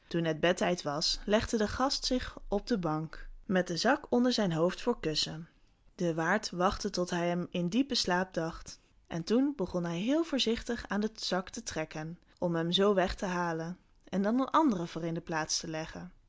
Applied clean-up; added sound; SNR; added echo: none; none; none; none.